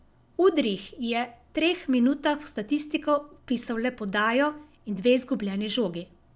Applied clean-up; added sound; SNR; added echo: none; none; none; none.